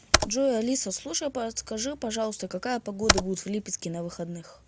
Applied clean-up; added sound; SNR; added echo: none; Computer keyboard; 0 dB; none.